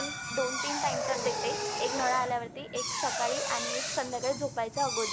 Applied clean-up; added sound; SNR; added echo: none; Drill; 1 dB; none.